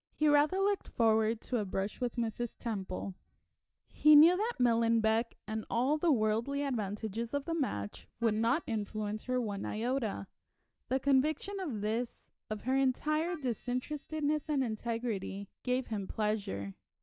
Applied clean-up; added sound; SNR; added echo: neural mask model DeepFilterNet 3.